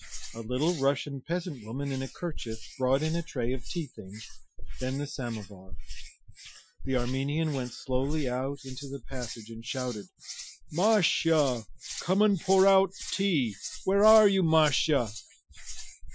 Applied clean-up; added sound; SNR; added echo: classical method Wiener filter.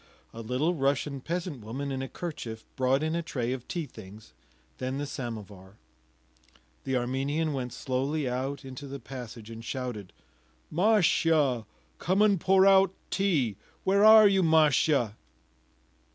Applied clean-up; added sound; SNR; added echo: none; none; none; none.